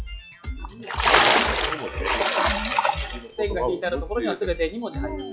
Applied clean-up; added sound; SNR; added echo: classical method log-MMSE.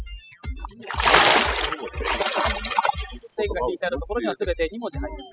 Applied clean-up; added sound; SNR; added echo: classical method spectral subtraction.